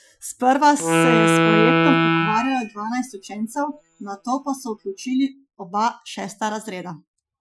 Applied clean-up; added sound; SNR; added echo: classical method Wiener filter.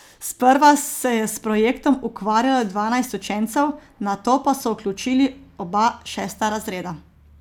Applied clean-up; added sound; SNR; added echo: none; none; none; none.